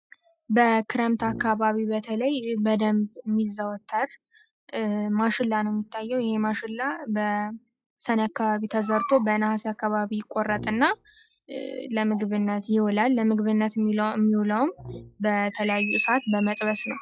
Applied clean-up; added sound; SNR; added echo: classical method log-MMSE.